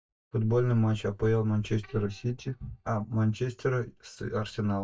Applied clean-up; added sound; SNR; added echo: neural mask model DeepFilterNet 3.